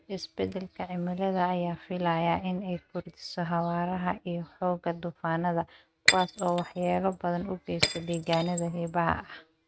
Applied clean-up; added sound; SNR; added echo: neural mask model RNNoise.